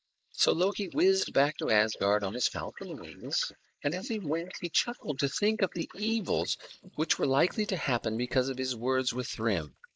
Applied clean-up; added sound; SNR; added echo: neural mask model Resemble Enhance denoiser.